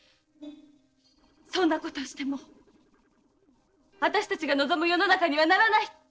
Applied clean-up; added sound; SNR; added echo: neural separator model SepFormer DNS4.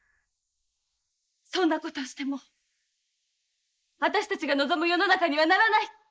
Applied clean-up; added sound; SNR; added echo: neural mask model Resemble Enhance denoiser.